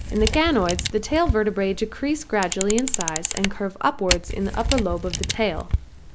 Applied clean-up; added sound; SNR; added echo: none; Camera; 4 dB; none.